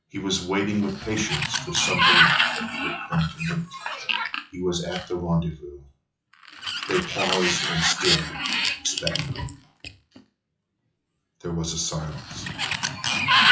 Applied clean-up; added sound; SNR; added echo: classical method WPE with log-MMSE.